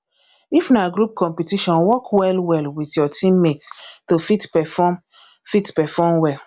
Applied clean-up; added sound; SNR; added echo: none; none; none; none.